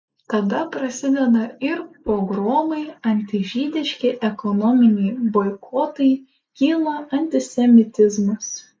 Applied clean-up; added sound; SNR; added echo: neural mask model Resemble Enhance denoiser.